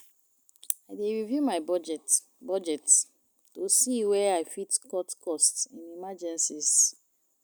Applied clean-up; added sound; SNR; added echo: none; none; none; none.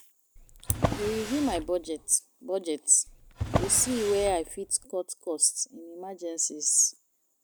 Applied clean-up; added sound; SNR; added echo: none; Drawer open or close; 5 dB; none.